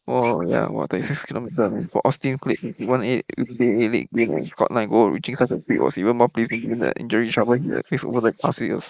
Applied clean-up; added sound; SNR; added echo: neural mask model Resemble Enhance denoiser.